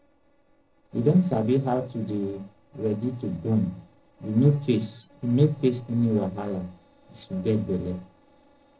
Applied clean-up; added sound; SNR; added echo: neural separator model SepFormer DNS4.